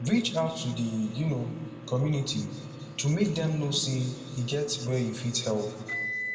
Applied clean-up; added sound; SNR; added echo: none; Microwave oven; 12 dB; reverberation time 2.1 s.